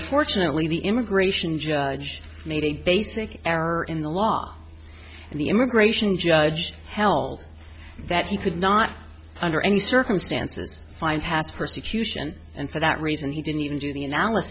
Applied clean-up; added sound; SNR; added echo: none; none; none; none.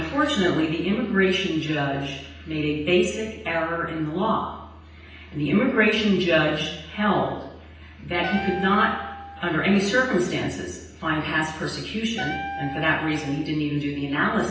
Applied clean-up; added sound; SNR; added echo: none; Wind instrument, woodwind instrument; 11 dB; reverberation time 0.9 s.